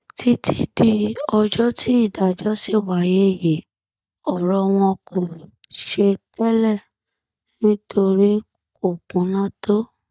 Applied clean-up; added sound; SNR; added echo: neural mask model DeepFilterNet 3.